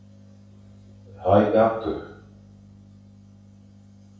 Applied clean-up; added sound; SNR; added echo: none; none; none; reverberation time 0.6 s.